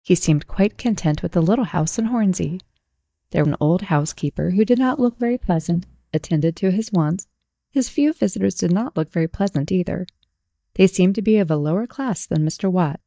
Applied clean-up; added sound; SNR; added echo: neural mask model DeepFilterNet 3.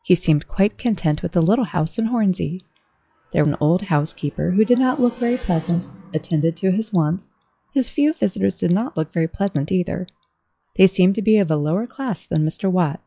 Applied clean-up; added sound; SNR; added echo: classical method log-MMSE.